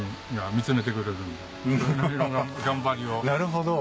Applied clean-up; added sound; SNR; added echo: none; none; none; none.